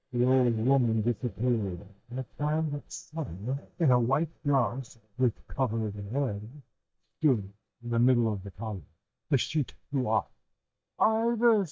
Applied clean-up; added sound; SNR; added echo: neural mask model DeepFilterNet 3.